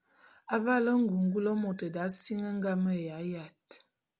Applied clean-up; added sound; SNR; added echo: none; none; none; none.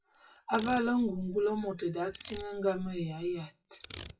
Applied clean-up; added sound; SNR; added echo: classical method WPE with log-MMSE.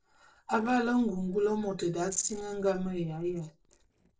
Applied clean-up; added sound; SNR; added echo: neural separator model SepFormer DNS4.